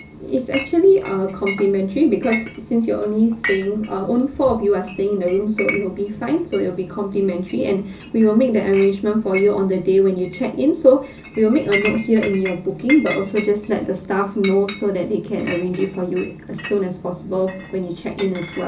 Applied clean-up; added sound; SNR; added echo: none; Chink, clink; 14 dB; reverberation time 0.4 s.